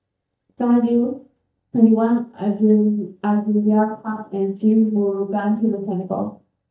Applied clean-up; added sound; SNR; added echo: neural mask model DeepFilterNet 3.